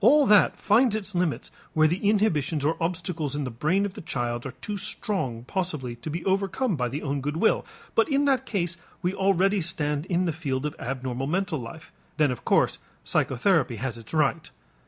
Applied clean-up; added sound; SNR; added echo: none; none; none; none.